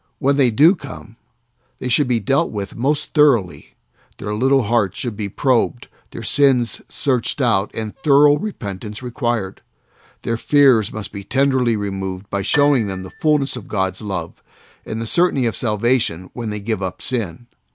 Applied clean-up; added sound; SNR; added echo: none; Piano; 14 dB; none.